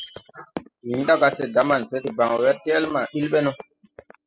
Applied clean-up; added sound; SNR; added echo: classical method spectral subtraction.